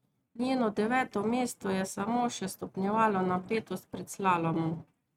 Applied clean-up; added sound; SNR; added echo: neural mask model RNNoise.